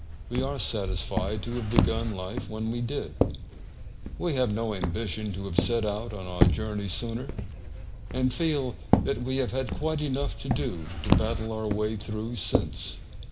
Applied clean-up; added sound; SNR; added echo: none; Walk, footsteps; 0 dB; reverberation time 0.9 s.